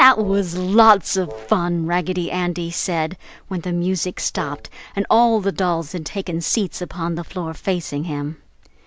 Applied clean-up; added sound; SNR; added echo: none; Wind instrument, woodwind instrument; 17 dB; none.